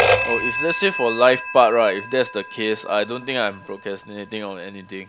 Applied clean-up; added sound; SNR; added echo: none; Telephone; 5 dB; none.